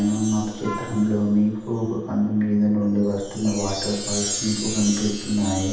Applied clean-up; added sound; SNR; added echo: none; Chime; 10 dB; reverberation time 0.8 s.